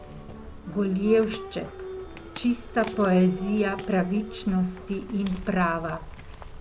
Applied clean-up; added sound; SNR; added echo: none; Walk, footsteps + Applause; 12 dB; none.